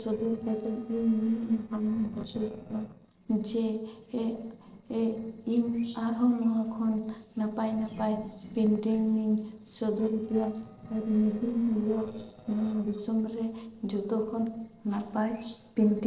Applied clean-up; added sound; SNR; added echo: neural separator model SepFormer DNS4.